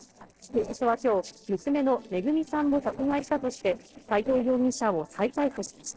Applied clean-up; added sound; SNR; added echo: neural separator model SepFormer DNS4.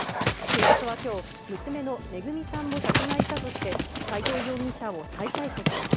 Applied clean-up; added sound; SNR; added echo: none; Dog; -5 dB; none.